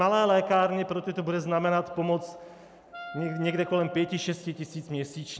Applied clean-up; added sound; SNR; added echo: none; Wind instrument, woodwind instrument; 15 dB; none.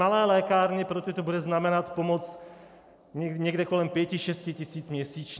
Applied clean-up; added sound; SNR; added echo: none; none; none; none.